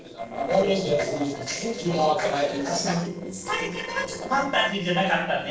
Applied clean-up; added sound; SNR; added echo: neural separator model SepFormer DNS4.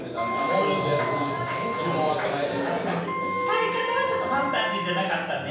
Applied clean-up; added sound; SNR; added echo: none; Wind instrument, woodwind instrument; 4 dB; reverberation time 0.7 s.